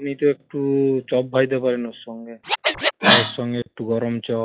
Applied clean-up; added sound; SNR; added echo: classical method log-MMSE.